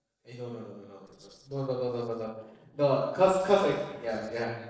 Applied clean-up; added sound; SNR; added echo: neural separator model SepFormer DNS4.